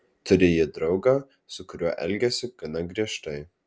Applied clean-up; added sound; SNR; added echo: none; none; none; none.